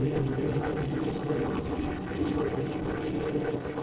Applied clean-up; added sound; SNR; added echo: neural separator model SepFormer DNS4.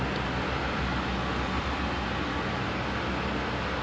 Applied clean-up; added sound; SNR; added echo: none; none; none; none.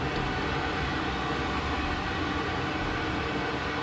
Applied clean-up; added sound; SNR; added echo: none; Bass drum; 15 dB; reverberation time 2.2 s.